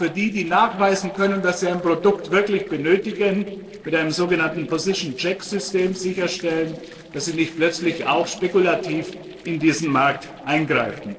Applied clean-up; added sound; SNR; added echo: neural separator model SepFormer DNS4.